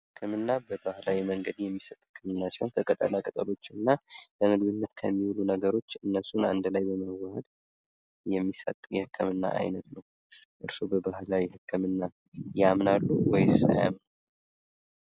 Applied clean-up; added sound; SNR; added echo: none; none; none; none.